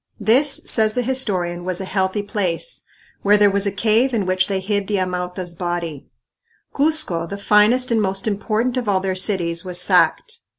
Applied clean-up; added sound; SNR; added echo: none; none; none; none.